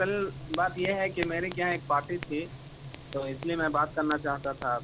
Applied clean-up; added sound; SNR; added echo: none; Frying (food) + Fire; 8 dB; none.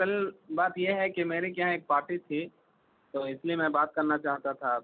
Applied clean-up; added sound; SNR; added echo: none; none; none; none.